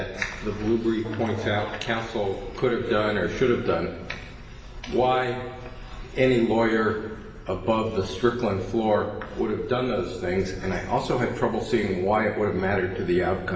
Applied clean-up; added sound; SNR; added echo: none; Musical instrument; 14 dB; reverberation time 1.1 s.